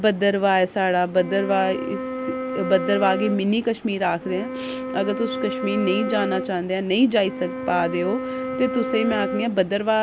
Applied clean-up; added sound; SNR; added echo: none; Wind instrument, woodwind instrument; 7 dB; none.